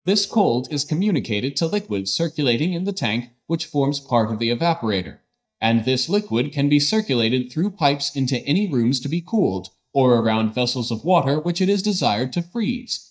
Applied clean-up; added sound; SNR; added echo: neural mask model DeepFilterNet 3.